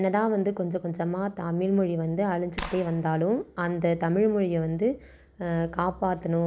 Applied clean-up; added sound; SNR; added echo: none; Clapping; 12 dB; none.